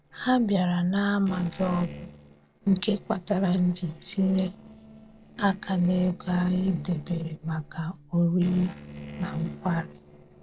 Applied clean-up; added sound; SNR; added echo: neural separator model SepFormer DNS4.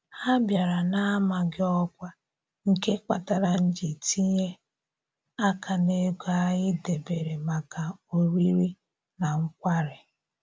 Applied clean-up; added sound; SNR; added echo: none; none; none; none.